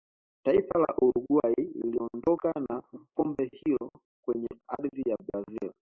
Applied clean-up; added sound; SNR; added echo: neural mask model Resemble Enhance denoiser.